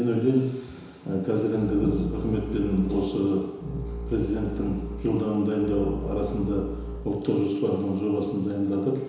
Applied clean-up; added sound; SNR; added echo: none; Bowed string instrument; 9 dB; reverberation time 1.0 s.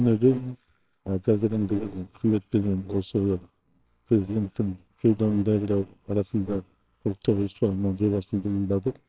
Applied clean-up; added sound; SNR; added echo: neural separator model SepFormer WHAMR!.